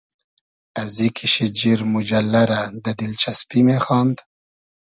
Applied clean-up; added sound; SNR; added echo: none; none; none; none.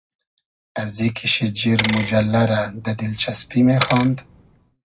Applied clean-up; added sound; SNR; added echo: none; Bicycle; 10 dB; reverberation time 0.3 s.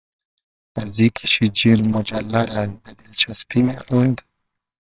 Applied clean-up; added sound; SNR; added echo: neural separator model SepFormer WHAMR!.